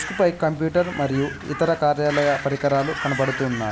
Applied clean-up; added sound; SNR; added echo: none; Crow; 11 dB; none.